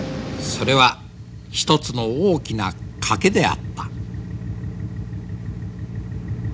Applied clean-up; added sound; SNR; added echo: none; none; none; none.